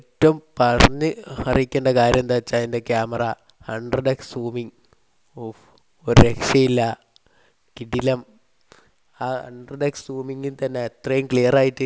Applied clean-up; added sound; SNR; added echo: none; none; none; none.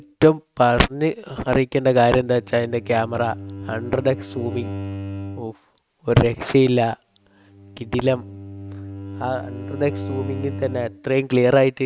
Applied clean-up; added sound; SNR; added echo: neural mask model RNNoise.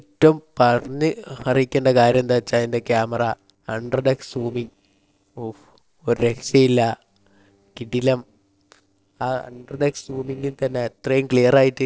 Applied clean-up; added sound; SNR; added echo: neural separator model SepFormer DNS4.